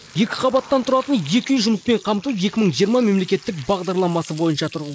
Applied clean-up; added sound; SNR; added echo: neural mask model Resemble Enhance denoiser.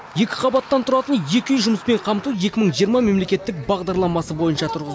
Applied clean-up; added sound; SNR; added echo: none; none; none; none.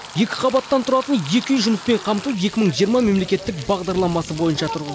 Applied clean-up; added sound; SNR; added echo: none; Frying (food); 19 dB; none.